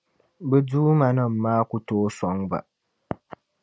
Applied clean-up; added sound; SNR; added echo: none; none; none; none.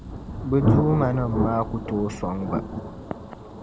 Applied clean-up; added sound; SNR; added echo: none; Thunder; 1 dB; none.